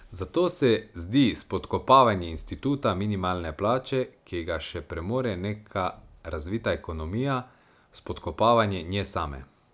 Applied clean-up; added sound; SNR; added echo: none; none; none; none.